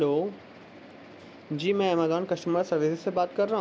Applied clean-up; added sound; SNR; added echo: none; none; none; none.